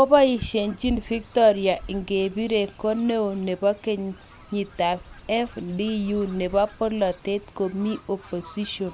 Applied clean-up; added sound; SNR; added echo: none; Fowl; 19 dB; none.